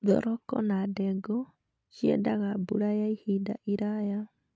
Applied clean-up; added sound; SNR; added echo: none; none; none; none.